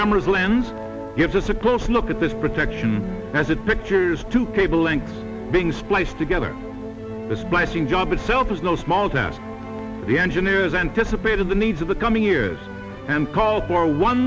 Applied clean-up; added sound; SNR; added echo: none; none; none; none.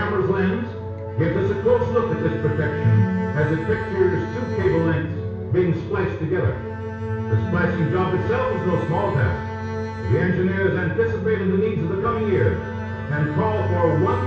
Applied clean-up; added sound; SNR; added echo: none; Bowed string instrument; 13 dB; reverberation time 0.6 s.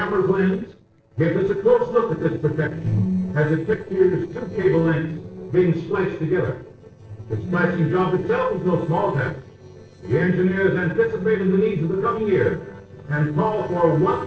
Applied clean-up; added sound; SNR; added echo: neural separator model SepFormer DNS4.